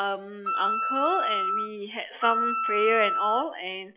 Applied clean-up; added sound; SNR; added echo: classical method log-MMSE.